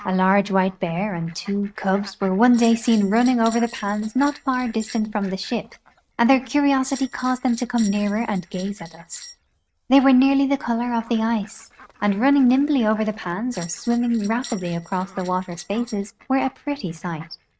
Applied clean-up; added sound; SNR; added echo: neural mask model RNNoise.